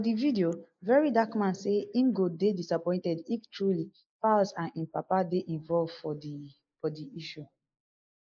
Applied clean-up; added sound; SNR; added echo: neural mask model Resemble Enhance denoiser.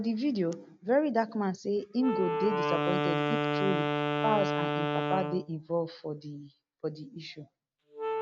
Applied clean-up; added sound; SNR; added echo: neural mask model RNNoise.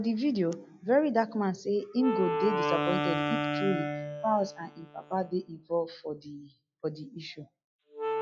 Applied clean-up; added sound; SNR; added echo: classical method log-MMSE.